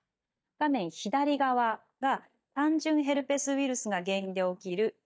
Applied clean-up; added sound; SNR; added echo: neural mask model DeepFilterNet 3.